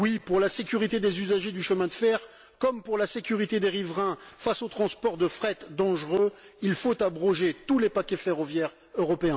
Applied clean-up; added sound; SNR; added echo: none; none; none; none.